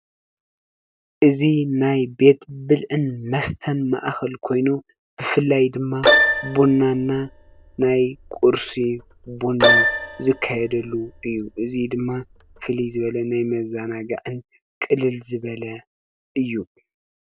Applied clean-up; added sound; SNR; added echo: none; Keyboard (musical); 1 dB; none.